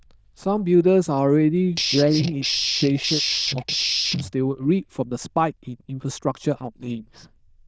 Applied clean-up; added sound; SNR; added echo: neural diffusion model UNIVERSE++.